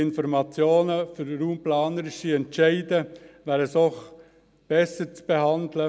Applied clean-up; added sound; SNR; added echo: none; none; none; none.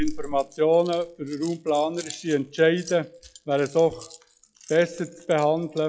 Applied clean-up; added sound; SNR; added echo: classical method log-MMSE.